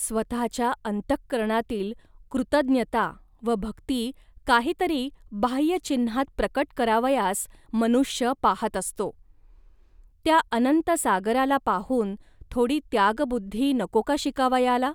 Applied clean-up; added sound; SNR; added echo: none; none; none; none.